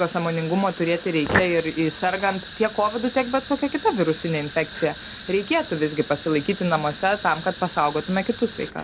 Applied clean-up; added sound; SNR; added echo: none; Fire; 8 dB; none.